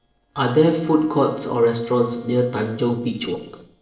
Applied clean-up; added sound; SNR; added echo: neural separator model SepFormer DNS4.